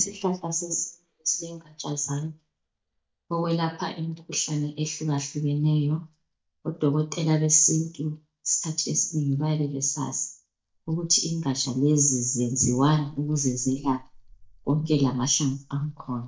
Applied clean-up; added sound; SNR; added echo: neural mask model DeepFilterNet 3.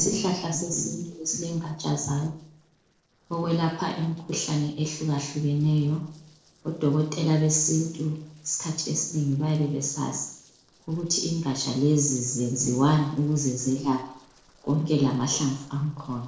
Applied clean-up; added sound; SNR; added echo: neural separator model SepFormer DNS4.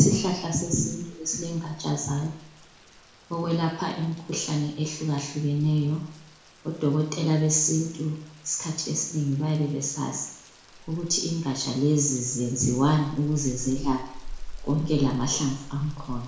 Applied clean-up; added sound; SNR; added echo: none; Rain; 14 dB; reverberation time 0.6 s.